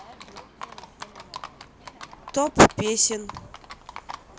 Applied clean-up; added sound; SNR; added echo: none; Livestock, farm animals, working animals; 16 dB; none.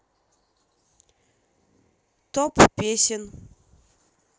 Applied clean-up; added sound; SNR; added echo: none; none; none; none.